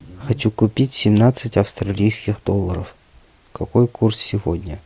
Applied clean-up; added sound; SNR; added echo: none; none; none; none.